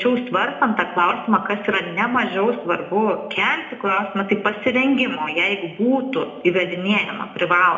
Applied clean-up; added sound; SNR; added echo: none; none; none; reverberation time 0.6 s.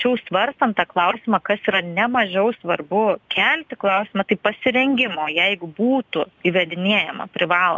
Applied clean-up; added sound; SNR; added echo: none; none; none; none.